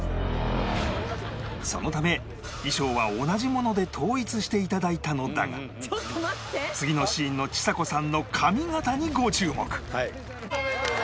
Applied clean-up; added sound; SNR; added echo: none; none; none; none.